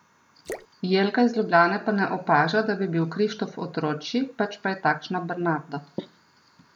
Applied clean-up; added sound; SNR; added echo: none; Drip / Splash, splatter; 19 dB; none.